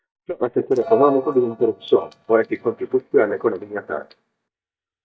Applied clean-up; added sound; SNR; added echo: neural mask model DeepFilterNet 3.